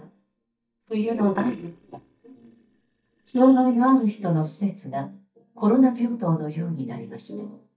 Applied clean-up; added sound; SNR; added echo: neural mask model DeepFilterNet 3.